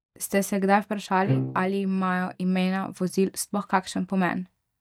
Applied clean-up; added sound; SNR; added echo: neural mask model DeepFilterNet 3.